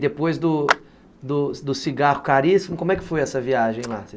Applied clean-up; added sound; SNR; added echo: none; Clapping; 7 dB; none.